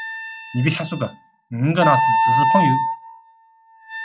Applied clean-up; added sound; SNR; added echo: classical method log-MMSE.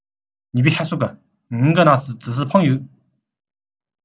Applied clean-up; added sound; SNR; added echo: none; none; none; none.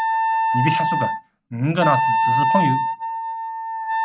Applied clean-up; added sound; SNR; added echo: none; Wind instrument, woodwind instrument; -4 dB; none.